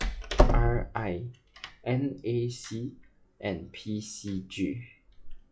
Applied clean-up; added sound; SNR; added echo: classical method log-MMSE.